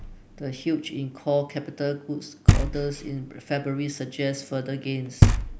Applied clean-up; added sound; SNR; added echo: none; Knock; -4 dB; none.